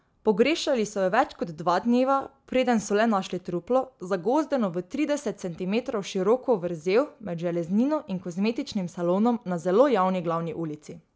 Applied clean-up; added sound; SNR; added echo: none; none; none; none.